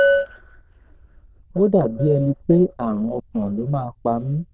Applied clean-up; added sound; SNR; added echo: neural diffusion model UNIVERSE++.